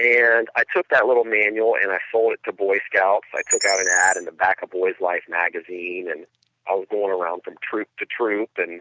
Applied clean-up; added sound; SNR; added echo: none; Bird; 7 dB; none.